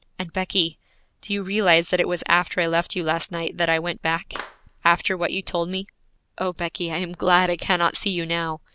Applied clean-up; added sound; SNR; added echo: none; Clapping; 17 dB; none.